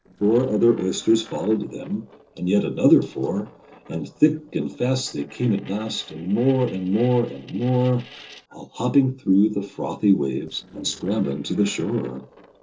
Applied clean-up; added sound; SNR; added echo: neural separator model SepFormer DNS4.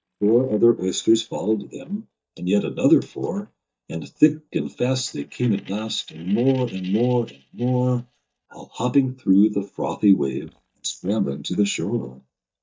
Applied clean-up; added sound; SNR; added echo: neural mask model DeepFilterNet 3.